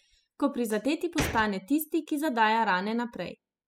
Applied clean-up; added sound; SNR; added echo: classical method spectral subtraction.